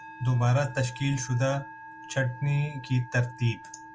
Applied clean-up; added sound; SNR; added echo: none; Musical instrument; 16 dB; none.